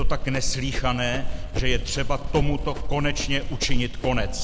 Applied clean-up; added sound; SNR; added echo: none; Run; -3 dB; none.